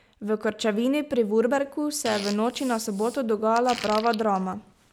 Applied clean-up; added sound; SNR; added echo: none; Fart; 15 dB; none.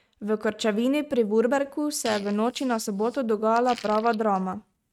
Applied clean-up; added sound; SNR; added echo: neural mask model RNNoise.